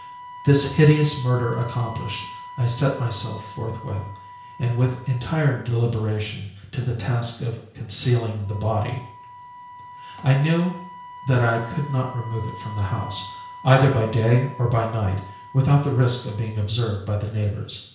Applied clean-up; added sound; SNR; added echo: none; Wind instrument, woodwind instrument; 18 dB; reverberation time 0.5 s.